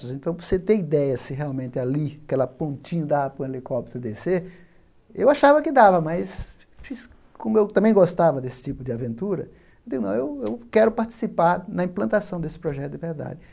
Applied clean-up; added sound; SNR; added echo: none; none; none; none.